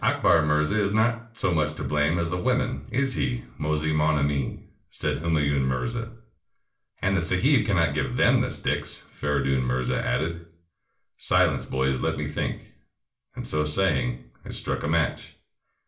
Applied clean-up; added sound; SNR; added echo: none; none; none; reverberation time 0.4 s.